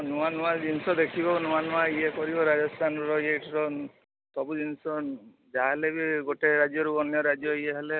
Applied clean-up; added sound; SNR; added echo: none; none; none; none.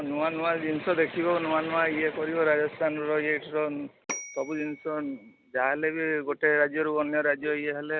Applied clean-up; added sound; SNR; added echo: none; Bell / Telephone; 16 dB; none.